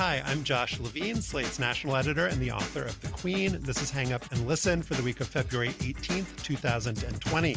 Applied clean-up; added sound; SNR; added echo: none; none; none; none.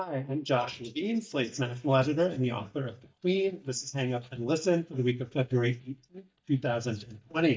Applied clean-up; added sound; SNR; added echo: neural mask model DeepFilterNet 3.